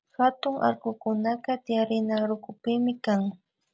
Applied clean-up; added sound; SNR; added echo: none; none; none; none.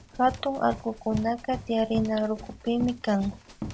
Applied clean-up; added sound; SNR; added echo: none; Run; 12 dB; none.